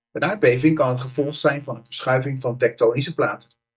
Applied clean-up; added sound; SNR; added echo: neural mask model DeepFilterNet 3.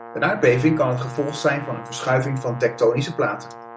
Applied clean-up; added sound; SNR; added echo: none; Brass instrument; 15 dB; none.